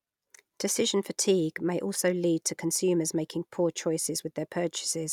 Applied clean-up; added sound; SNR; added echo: none; none; none; none.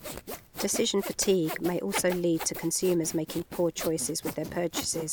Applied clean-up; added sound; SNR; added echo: none; Sawing; 10 dB; none.